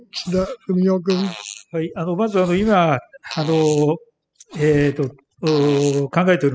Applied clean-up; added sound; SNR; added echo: classical method spectral subtraction.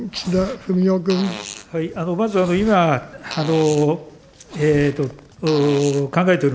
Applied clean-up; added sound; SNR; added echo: none; Fart; 16 dB; none.